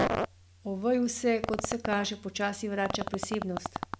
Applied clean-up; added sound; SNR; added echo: none; Fart; 4 dB; none.